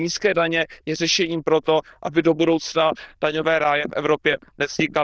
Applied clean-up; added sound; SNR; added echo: neural diffusion model UNIVERSE++.